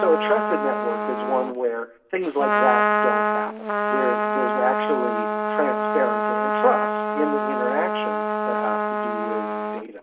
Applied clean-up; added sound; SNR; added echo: none; Trumpet; -2 dB; reverberation time 0.6 s.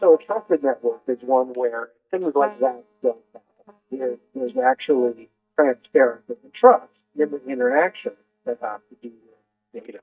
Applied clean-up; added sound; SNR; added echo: neural mask model DeepFilterNet 3.